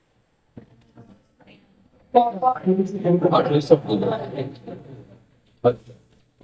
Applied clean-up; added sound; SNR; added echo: neural mask model DeepFilterNet 3.